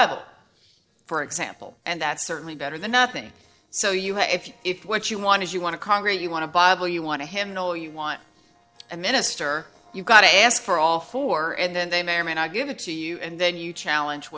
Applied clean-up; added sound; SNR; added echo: neural separator model SepFormer DNS4.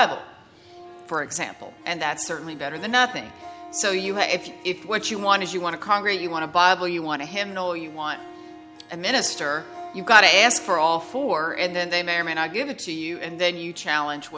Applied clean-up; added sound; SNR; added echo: none; Organ + Harp; 18 dB; none.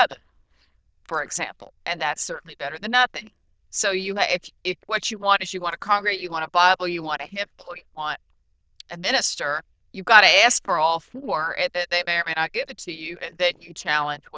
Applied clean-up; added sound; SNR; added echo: neural diffusion model UNIVERSE++.